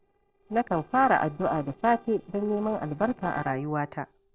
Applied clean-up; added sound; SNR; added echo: neural separator model SepFormer DNS4.